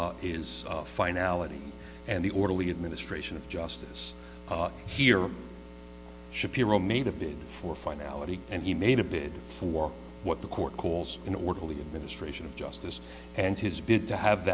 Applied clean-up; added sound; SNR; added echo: none; none; none; none.